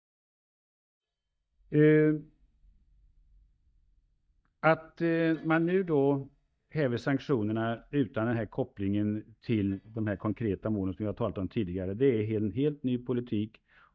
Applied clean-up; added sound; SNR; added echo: neural mask model DeepFilterNet 3.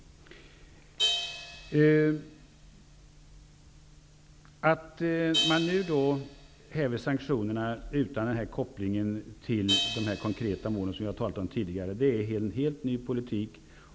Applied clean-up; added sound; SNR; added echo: none; Crash cymbal; 8 dB; none.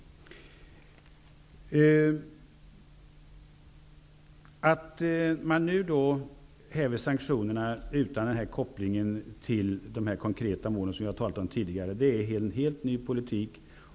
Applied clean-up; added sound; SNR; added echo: none; none; none; none.